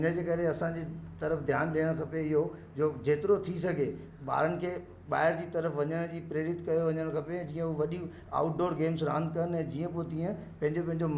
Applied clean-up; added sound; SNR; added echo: none; none; none; none.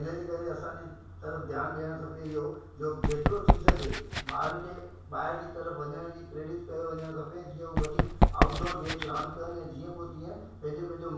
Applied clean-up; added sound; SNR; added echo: none; Run; -4 dB; reverberation time 0.7 s.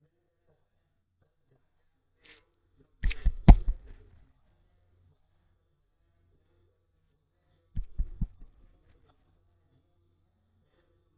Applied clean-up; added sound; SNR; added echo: neural mask model DeepFilterNet 3.